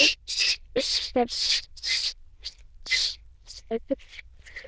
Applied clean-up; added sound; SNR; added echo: neural diffusion model UNIVERSE++.